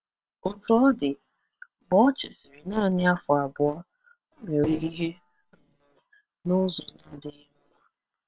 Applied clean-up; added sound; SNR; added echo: neural separator model SepFormer WHAM!.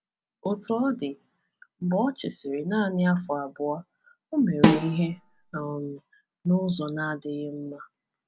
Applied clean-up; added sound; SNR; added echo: none; Snare drum; -5 dB; none.